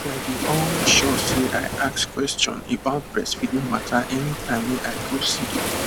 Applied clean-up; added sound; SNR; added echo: none; Waves, surf; 4 dB; none.